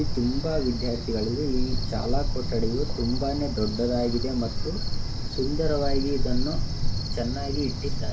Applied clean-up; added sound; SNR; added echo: none; Cricket; -3 dB; reverberation time 0.2 s.